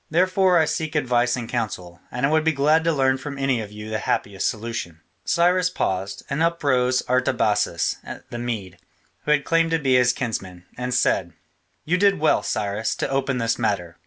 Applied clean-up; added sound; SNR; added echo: none; none; none; none.